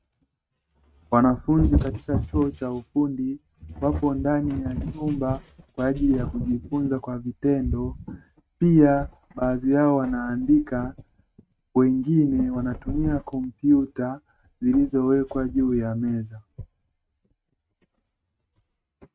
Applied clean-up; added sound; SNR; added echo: neural mask model RNNoise.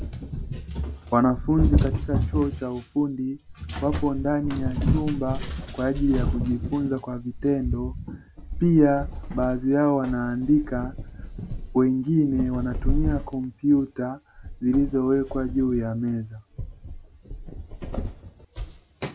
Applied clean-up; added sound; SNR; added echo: none; Cat; 4 dB; none.